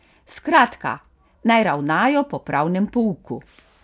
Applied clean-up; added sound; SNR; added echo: none; none; none; none.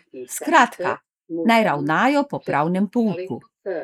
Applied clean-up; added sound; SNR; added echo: neural mask model Resemble Enhance denoiser.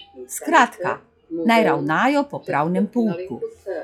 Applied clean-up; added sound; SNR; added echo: classical method log-MMSE.